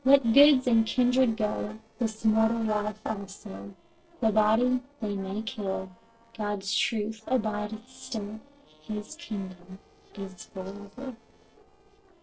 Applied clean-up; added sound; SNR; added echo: neural separator model SepFormer DNS4.